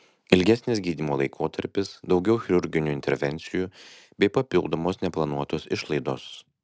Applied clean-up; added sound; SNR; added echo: none; none; none; none.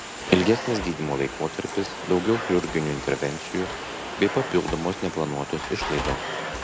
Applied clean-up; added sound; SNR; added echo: none; Domestic sounds, home sounds; 6 dB; none.